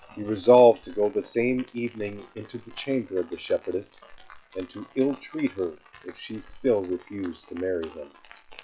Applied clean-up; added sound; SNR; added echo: classical method log-MMSE.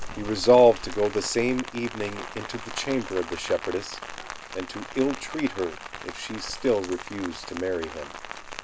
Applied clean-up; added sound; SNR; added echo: none; Rain; 11 dB; none.